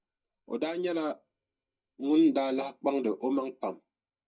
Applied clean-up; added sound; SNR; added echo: neural mask model DeepFilterNet 3.